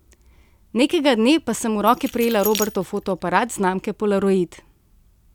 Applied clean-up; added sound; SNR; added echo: none; Keys jangling; 15 dB; none.